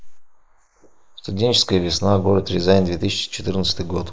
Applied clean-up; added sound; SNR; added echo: neural mask model Resemble Enhance denoiser.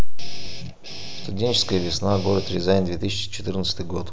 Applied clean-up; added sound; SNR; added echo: none; Guitar; 17 dB; none.